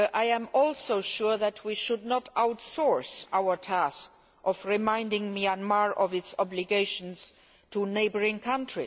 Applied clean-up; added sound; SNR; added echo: none; none; none; none.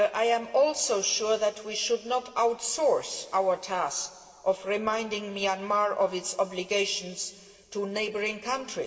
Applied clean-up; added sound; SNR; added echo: none; none; none; reverberation time 1.7 s.